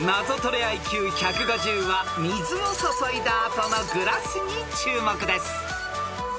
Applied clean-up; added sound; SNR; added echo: none; Shatter; 13 dB; none.